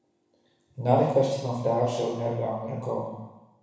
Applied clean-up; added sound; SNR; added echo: none; none; none; reverberation time 1.0 s.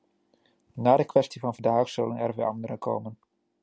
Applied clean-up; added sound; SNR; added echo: none; none; none; none.